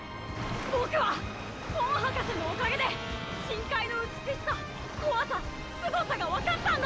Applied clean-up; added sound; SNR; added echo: none; Bowed string instrument; 14 dB; none.